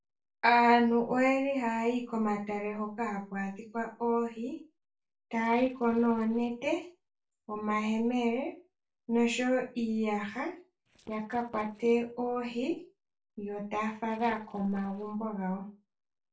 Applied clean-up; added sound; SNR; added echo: neural separator model SepFormer DNS4.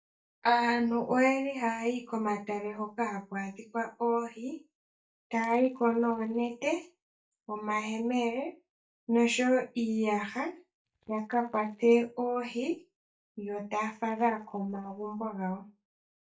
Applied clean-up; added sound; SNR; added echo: neural mask model DeepFilterNet 3.